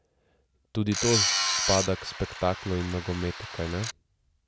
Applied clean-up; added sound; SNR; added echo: none; Tools; 0 dB; none.